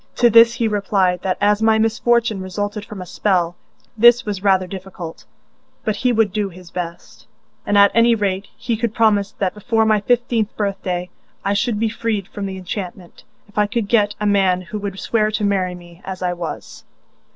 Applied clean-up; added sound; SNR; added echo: none; none; none; none.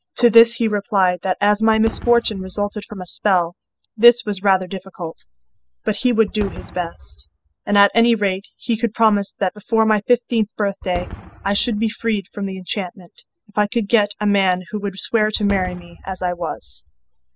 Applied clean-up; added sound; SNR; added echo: classical method spectral subtraction.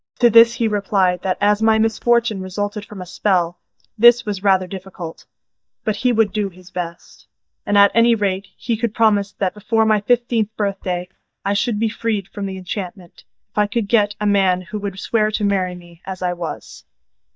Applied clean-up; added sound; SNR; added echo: neural mask model DeepFilterNet 3.